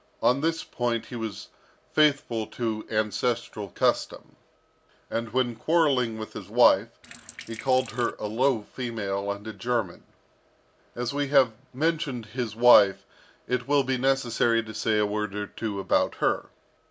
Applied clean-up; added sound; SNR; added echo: none; Sink (filling or washing); 17 dB; none.